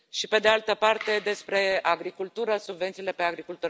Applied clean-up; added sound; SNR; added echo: none; none; none; none.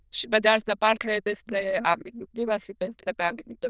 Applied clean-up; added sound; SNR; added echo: neural diffusion model UNIVERSE++.